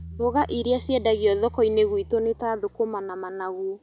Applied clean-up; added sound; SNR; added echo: none; Bass guitar; 17 dB; none.